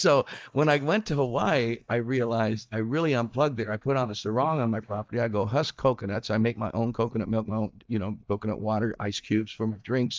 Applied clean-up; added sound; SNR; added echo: neural mask model DeepFilterNet 3.